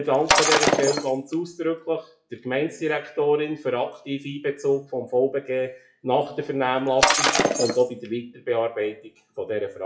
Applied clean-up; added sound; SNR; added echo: classical method WPE with log-MMSE.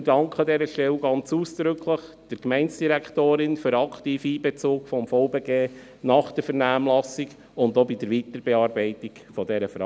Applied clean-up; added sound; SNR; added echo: none; none; none; none.